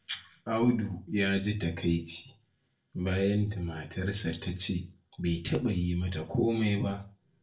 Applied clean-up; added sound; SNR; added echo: neural separator model SepFormer DNS4.